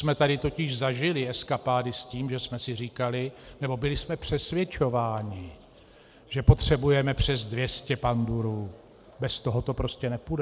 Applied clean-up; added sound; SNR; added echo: none; none; none; none.